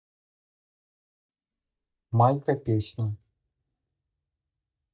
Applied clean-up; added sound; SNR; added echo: neural mask model DeepFilterNet 3.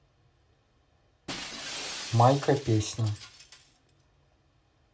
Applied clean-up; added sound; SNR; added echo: none; Shatter; 13 dB; reverberation time 0.2 s.